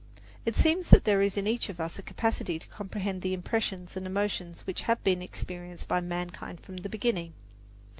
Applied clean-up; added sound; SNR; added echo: none; none; none; none.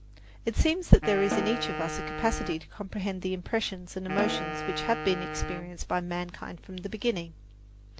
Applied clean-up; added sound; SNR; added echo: none; Wind instrument, woodwind instrument + Snare drum; 7 dB; none.